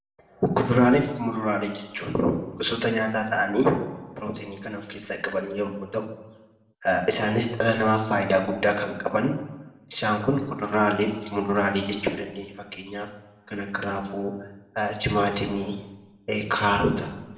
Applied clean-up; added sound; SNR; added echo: none; none; none; reverberation time 0.8 s.